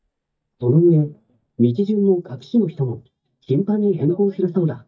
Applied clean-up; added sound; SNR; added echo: neural mask model DeepFilterNet 3.